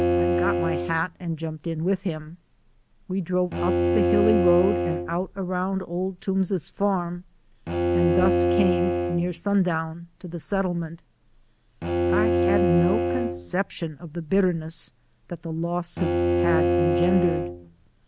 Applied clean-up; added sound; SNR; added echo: none; Bowed string instrument; -1 dB; none.